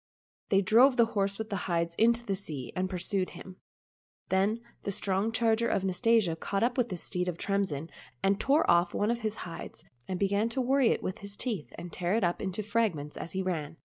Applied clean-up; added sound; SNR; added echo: none; none; none; none.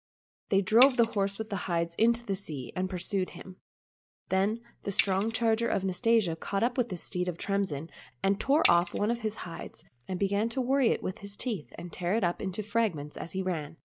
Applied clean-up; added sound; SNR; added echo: none; Bicycle bell; 13 dB; none.